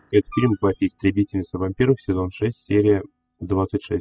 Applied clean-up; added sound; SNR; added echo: classical method spectral subtraction.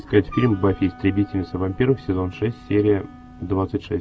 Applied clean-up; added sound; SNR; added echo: none; Wind instrument, woodwind instrument; 20 dB; none.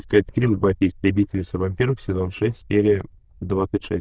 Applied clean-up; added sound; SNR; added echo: neural diffusion model UNIVERSE++.